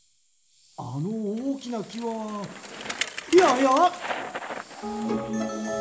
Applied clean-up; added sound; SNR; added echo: none; Bicycle; 10 dB; reverberation time 0.4 s.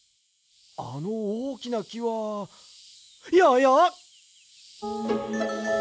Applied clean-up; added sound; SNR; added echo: none; none; none; none.